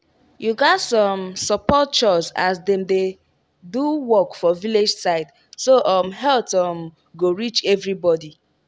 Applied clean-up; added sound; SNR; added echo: none; none; none; none.